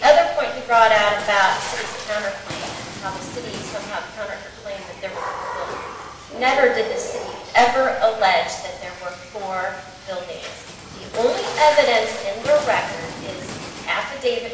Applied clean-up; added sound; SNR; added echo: none; Water / Splash, splatter; 12 dB; reverberation time 1.0 s.